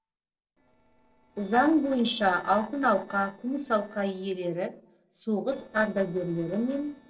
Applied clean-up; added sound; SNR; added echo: neural separator model SepFormer DNS4.